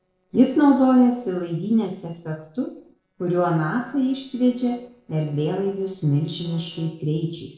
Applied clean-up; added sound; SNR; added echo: neural separator model SepFormer DNS4.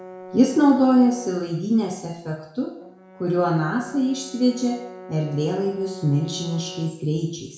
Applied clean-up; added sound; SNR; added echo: none; Brass instrument; 18 dB; reverberation time 0.6 s.